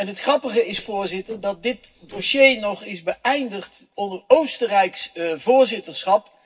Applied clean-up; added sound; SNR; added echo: neural separator model SepFormer DNS4.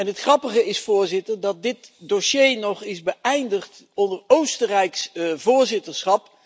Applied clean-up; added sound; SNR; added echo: none; none; none; none.